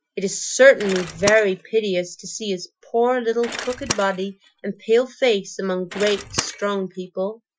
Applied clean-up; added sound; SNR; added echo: classical method Wiener filter.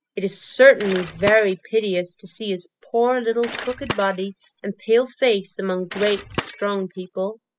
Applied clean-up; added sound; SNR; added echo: classical method spectral subtraction.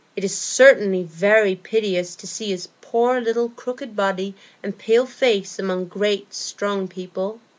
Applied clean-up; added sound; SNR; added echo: none; none; none; none.